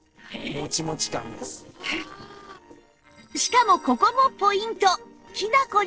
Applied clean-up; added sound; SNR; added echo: neural separator model SepFormer DNS4.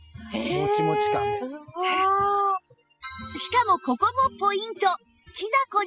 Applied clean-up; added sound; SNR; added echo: classical method spectral subtraction.